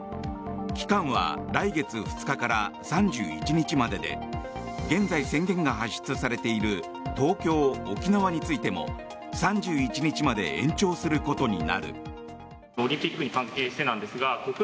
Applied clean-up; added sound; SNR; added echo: none; none; none; none.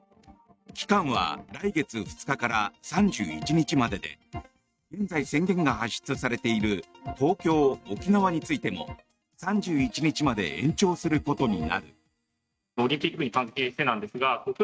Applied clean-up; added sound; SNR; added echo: neural mask model RNNoise.